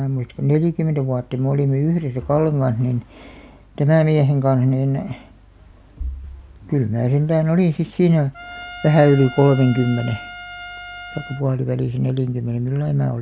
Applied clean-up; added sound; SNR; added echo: none; Trumpet; 16 dB; none.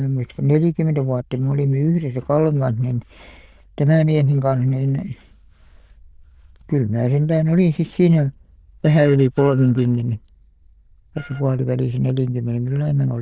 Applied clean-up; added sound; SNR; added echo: neural diffusion model UNIVERSE++.